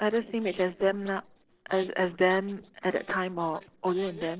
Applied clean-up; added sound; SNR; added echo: neural separator model SepFormer DNS4.